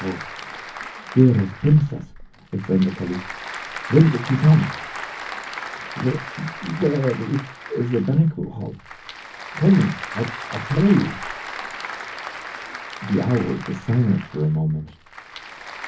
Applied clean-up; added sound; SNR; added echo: none; Applause / Crowd; 12 dB; reverberation time 0.3 s.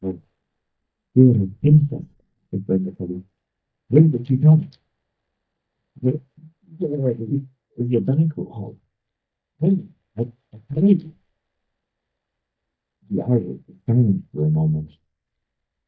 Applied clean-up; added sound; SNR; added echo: neural mask model DeepFilterNet 3.